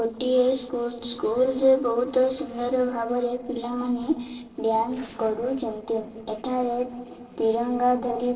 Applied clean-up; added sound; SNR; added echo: neural separator model SepFormer DNS4.